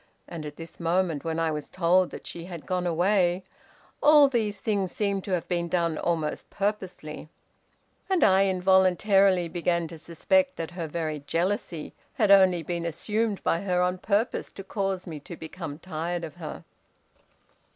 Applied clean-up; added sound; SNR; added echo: none; none; none; none.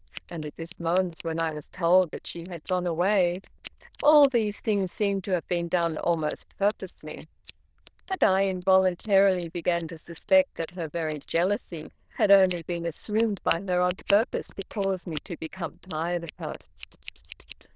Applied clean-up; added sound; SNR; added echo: neural diffusion model UNIVERSE++.